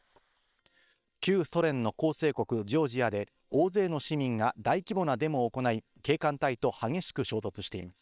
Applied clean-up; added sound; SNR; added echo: neural separator model SepFormer WHAM!.